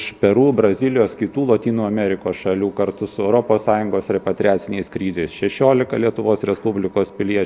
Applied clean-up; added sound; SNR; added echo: none; none; none; none.